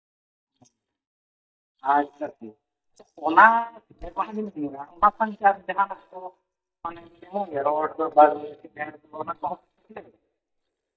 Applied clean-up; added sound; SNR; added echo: neural mask model DeepFilterNet 3.